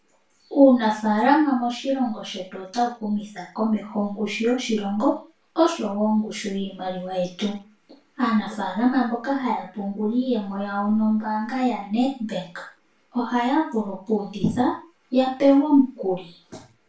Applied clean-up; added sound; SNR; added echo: none; none; none; reverberation time 0.3 s.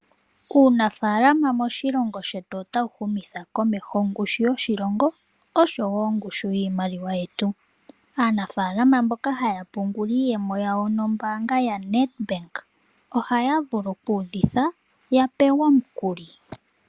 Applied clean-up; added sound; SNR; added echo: none; none; none; none.